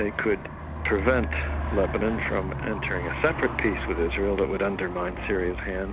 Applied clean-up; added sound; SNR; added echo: none; Aircraft; 5 dB; none.